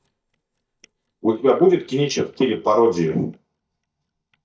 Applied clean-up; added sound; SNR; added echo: neural mask model DeepFilterNet 3.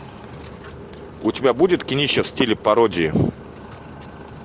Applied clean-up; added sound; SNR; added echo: none; none; none; none.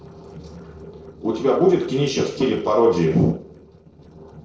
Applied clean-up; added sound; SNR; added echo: neural separator model SepFormer DNS4.